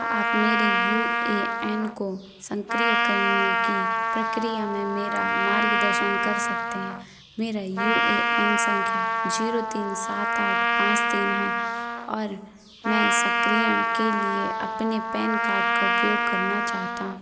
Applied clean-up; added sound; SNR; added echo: none; Trumpet; -5 dB; none.